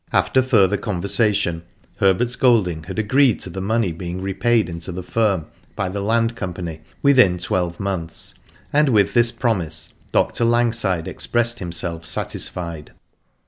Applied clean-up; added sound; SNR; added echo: none; none; none; none.